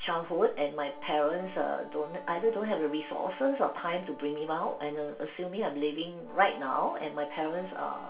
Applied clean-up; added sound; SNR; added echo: none; Wind instrument, woodwind instrument; 17 dB; reverberation time 0.3 s.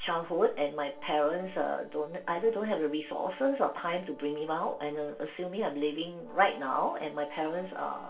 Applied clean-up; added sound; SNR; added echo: neural separator model SepFormer DNS4.